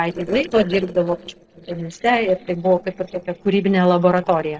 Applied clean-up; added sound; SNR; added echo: neural separator model SepFormer DNS4.